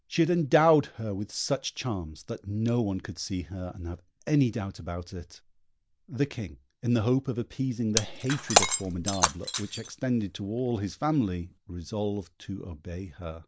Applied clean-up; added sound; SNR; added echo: none; Shatter; 2 dB; none.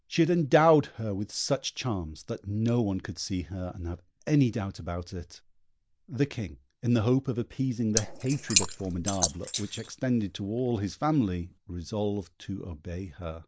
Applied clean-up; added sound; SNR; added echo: neural mask model Resemble Enhance denoiser.